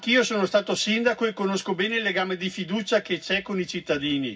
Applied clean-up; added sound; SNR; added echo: none; none; none; reverberation time 0.4 s.